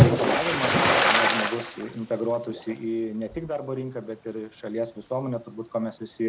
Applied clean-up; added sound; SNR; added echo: none; Splash, splatter; -4 dB; none.